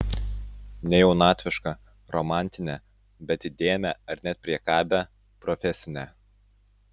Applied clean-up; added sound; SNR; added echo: none; none; none; none.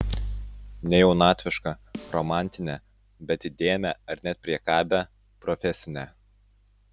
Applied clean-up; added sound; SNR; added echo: none; Snare drum; 20 dB; none.